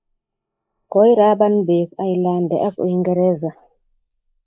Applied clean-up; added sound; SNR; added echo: neural mask model Resemble Enhance denoiser.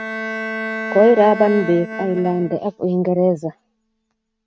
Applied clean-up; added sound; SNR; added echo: neural mask model RNNoise.